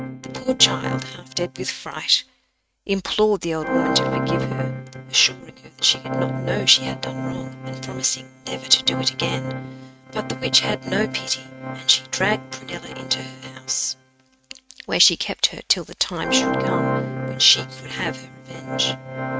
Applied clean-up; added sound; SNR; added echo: neural mask model RNNoise.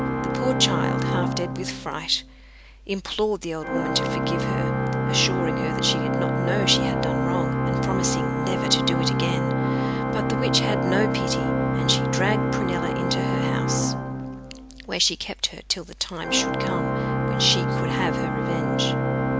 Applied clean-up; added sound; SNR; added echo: none; Organ; -4 dB; none.